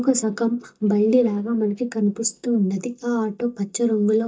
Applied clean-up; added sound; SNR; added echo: neural mask model DeepFilterNet 3.